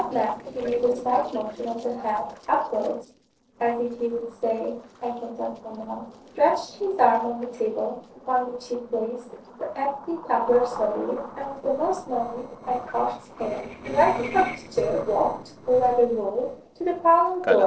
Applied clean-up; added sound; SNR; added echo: neural separator model SepFormer DNS4.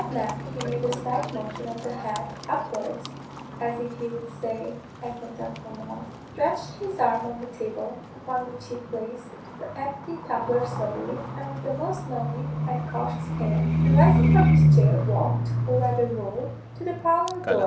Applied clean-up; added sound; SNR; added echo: none; Livestock, farm animals, working animals; -3 dB; reverberation time 0.6 s.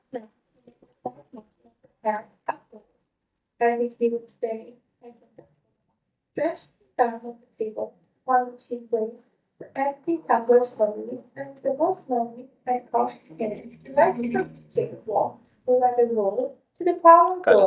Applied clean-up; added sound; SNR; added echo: neural mask model DeepFilterNet 3.